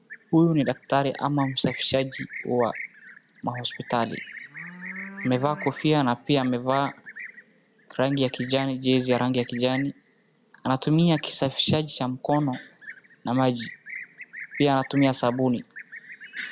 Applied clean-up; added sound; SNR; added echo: none; Livestock, farm animals, working animals; 16 dB; none.